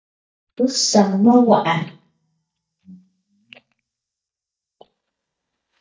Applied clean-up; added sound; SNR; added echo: neural mask model DeepFilterNet 3.